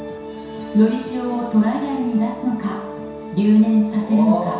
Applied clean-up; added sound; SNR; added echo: none; Organ; 20 dB; reverberation time 0.7 s.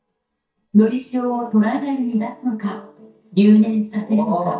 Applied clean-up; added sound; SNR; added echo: neural mask model DeepFilterNet 3.